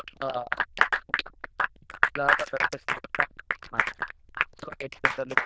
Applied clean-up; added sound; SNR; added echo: neural diffusion model UNIVERSE++.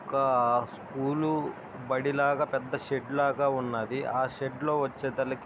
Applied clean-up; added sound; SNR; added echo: none; none; none; none.